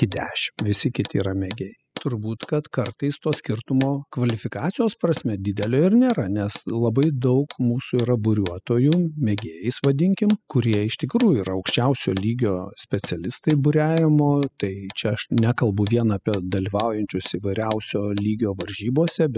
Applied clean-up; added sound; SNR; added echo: classical method spectral subtraction.